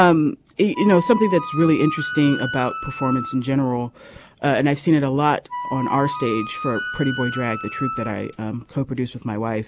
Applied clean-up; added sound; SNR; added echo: none; Wind instrument, woodwind instrument; 10 dB; none.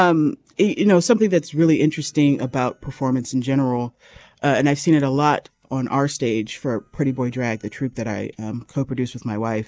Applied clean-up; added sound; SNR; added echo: neural mask model DeepFilterNet 3.